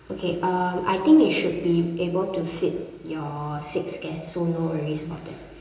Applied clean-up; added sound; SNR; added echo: none; none; none; reverberation time 1.4 s.